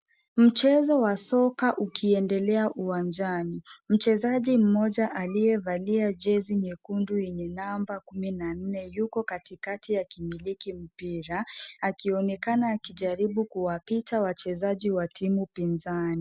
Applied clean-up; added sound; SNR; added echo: none; none; none; none.